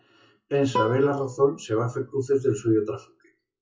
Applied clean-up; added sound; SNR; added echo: classical method WPE with log-MMSE.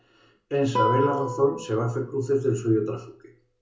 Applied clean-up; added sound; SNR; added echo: none; Guitar; 7 dB; reverberation time 0.7 s.